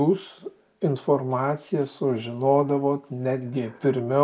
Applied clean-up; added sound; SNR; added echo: none; none; none; none.